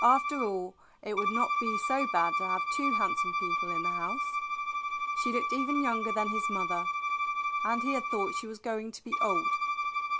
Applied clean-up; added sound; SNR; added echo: none; Bowed string instrument; -2 dB; none.